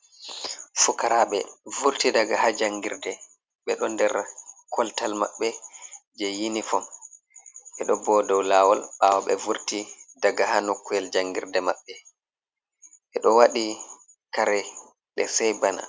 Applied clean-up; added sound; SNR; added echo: none; none; none; none.